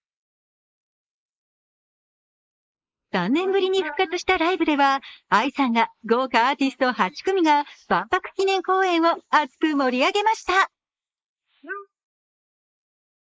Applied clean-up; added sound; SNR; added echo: neural mask model Resemble Enhance denoiser.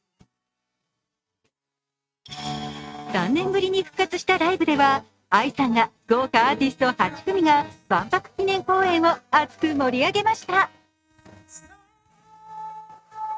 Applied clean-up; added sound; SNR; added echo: neural mask model RNNoise.